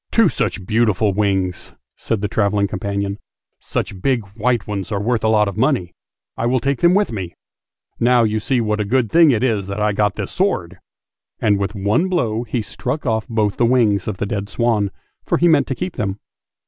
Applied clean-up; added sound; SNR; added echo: none; none; none; none.